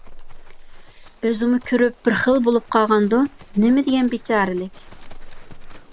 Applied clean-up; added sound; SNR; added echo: none; Livestock, farm animals, working animals; 16 dB; none.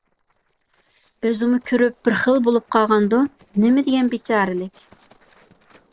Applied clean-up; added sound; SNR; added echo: neural separator model SepFormer DNS4.